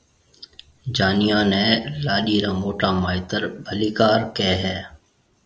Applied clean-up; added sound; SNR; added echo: none; none; none; none.